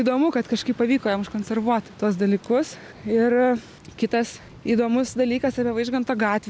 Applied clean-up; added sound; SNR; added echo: none; none; none; none.